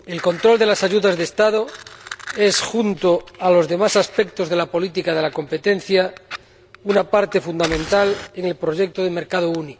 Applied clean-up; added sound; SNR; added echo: none; Fire; 17 dB; none.